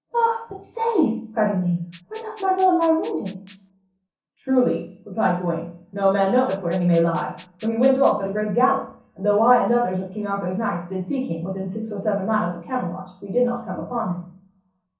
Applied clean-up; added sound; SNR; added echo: none; Rattle (instrument); 18 dB; reverberation time 0.6 s.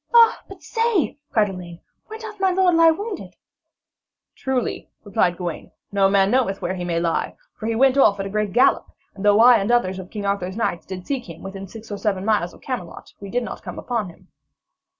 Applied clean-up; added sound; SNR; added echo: none; none; none; none.